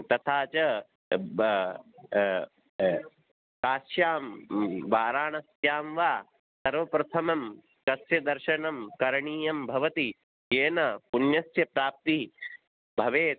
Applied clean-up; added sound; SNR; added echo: none; none; none; none.